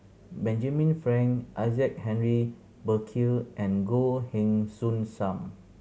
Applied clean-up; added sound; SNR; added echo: none; none; none; none.